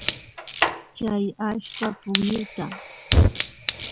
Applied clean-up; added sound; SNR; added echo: none; Fire + Tools; -4 dB; none.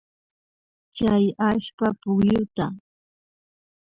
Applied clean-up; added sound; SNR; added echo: none; none; none; none.